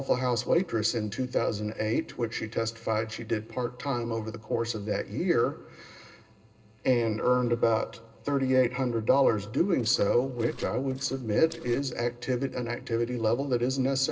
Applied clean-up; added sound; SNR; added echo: neural separator model SepFormer DNS4.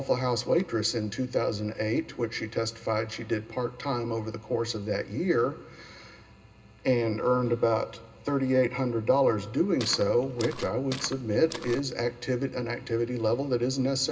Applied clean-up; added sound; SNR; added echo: none; Walk, footsteps; 11 dB; reverberation time 0.2 s.